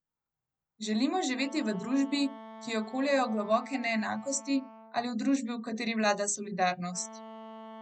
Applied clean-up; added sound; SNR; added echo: none; Wind instrument, woodwind instrument; 17 dB; none.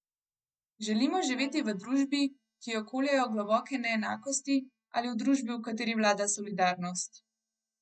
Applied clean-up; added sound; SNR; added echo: neural mask model DeepFilterNet 3.